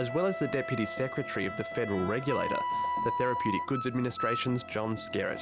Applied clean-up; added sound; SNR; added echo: none; Wind instrument, woodwind instrument; 4 dB; none.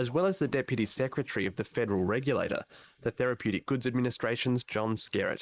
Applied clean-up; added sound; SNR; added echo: neural mask model Resemble Enhance denoiser.